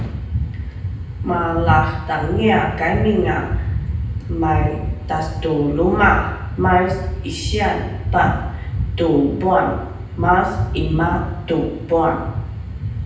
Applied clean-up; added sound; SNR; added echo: none; none; none; reverberation time 0.9 s.